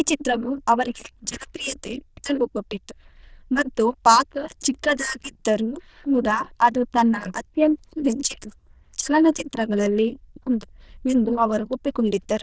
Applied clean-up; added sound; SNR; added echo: neural diffusion model UNIVERSE++.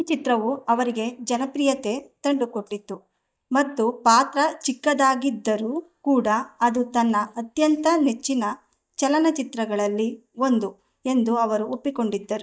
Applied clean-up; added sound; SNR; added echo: neural mask model DeepFilterNet 3.